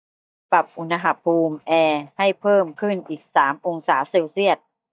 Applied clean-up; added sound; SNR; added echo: neural mask model DeepFilterNet 3.